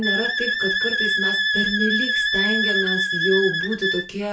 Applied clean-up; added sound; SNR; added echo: none; Wind instrument, woodwind instrument; -4 dB; reverberation time 0.3 s.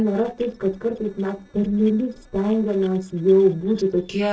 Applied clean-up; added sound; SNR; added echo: neural separator model SepFormer DNS4.